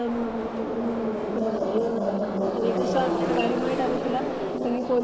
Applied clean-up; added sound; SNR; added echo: neural mask model Resemble Enhance denoiser.